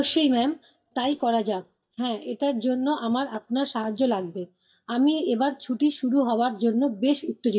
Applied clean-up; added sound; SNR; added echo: neural mask model DeepFilterNet 3.